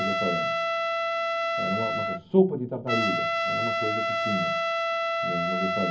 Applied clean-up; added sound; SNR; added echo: none; Trumpet; -3 dB; reverberation time 0.3 s.